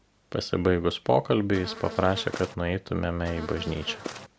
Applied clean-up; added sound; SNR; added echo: none; Buzz; 12 dB; none.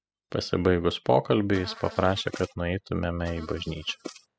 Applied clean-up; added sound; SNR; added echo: classical method spectral subtraction.